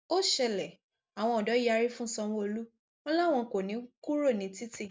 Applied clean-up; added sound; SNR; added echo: none; none; none; none.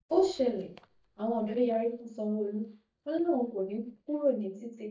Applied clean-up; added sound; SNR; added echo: neural mask model DeepFilterNet 3.